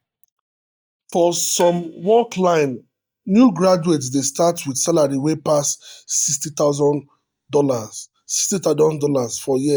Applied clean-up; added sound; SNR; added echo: neural mask model DeepFilterNet 3.